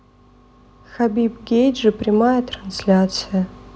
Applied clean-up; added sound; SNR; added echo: none; none; none; none.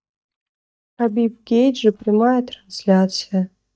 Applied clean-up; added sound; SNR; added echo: neural mask model DeepFilterNet 3.